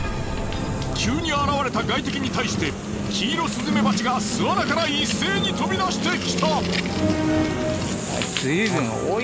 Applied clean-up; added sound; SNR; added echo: none; none; none; none.